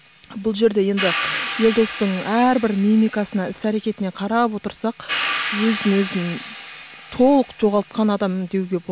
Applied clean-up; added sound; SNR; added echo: none; Hi-hat; 9 dB; none.